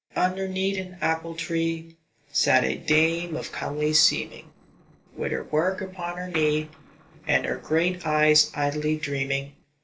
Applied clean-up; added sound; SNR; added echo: neural separator model SepFormer DNS4.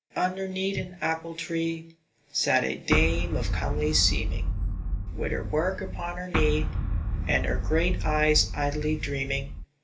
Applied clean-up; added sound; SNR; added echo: none; Boom; -1 dB; reverberation time 0.3 s.